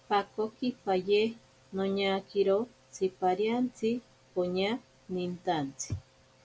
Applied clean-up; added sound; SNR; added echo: none; none; none; none.